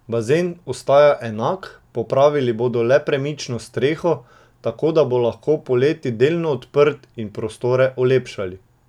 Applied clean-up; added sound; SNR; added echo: none; none; none; none.